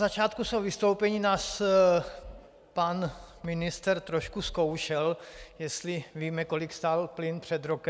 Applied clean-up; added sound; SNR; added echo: none; none; none; none.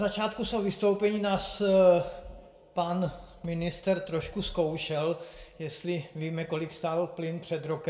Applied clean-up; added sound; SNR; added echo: none; none; none; reverberation time 0.5 s.